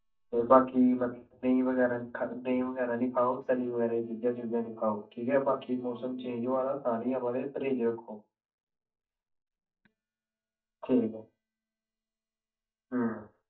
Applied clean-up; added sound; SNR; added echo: neural mask model DeepFilterNet 3.